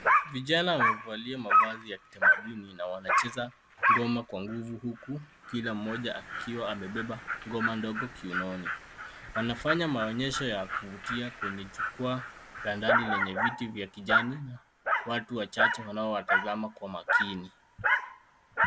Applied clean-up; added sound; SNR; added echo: none; Dog; -3 dB; none.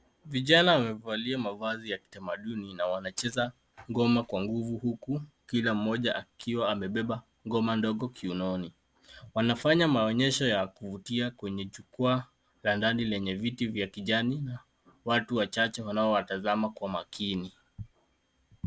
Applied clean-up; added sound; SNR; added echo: none; none; none; none.